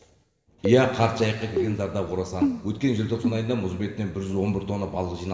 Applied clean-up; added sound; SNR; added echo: none; Keyboard (musical); 5 dB; reverberation time 1.9 s.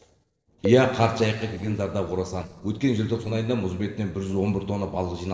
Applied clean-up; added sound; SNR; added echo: neural separator model SepFormer DNS4.